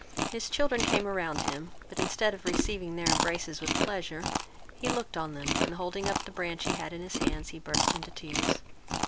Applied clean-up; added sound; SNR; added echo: none; Chewing, mastication; -1 dB; none.